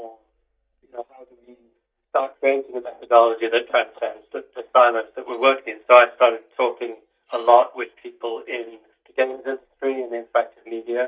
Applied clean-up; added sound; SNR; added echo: neural mask model DeepFilterNet 3.